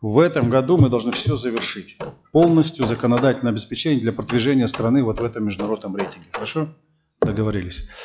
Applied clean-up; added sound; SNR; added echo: classical method log-MMSE.